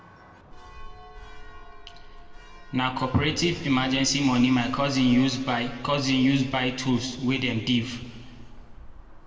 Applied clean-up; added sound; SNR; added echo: none; Church bell; 16 dB; reverberation time 1.5 s.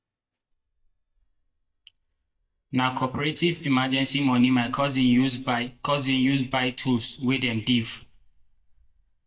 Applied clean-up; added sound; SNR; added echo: neural mask model DeepFilterNet 3.